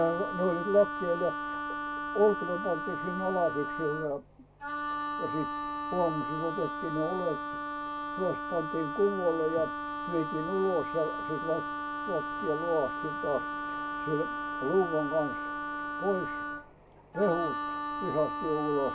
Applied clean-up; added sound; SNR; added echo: none; Wind instrument, woodwind instrument; 3 dB; none.